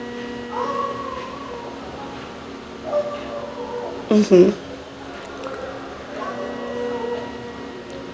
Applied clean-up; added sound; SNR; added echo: none; Bowed string instrument; 14 dB; none.